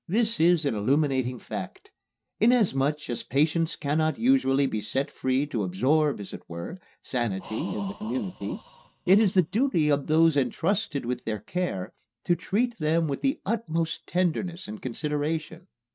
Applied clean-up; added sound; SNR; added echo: neural mask model RNNoise.